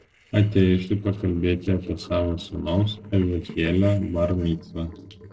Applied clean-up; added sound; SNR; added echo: neural separator model SepFormer DNS4.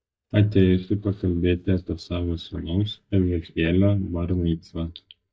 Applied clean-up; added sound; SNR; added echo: neural mask model DeepFilterNet 3.